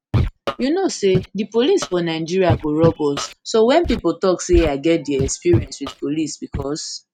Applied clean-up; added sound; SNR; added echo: neural mask model RNNoise.